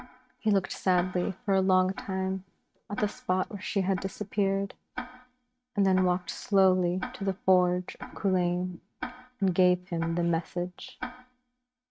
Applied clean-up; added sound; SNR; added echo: neural mask model RNNoise.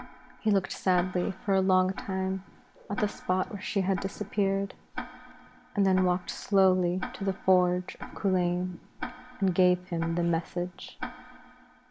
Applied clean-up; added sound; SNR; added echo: none; Tick-tock; 15 dB; none.